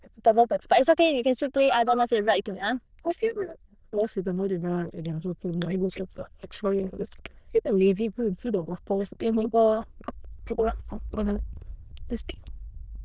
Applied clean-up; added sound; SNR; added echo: neural diffusion model UNIVERSE++.